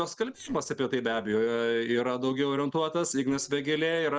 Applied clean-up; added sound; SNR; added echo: neural separator model SepFormer DNS4.